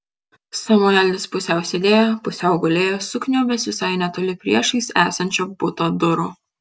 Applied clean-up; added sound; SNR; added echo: none; none; none; none.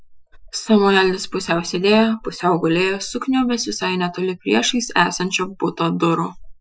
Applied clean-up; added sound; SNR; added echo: classical method Wiener filter.